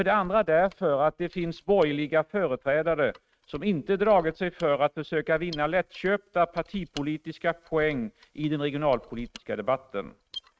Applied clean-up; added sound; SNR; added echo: neural mask model RNNoise.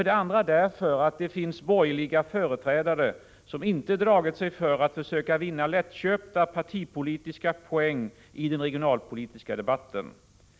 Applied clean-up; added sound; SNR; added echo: none; none; none; none.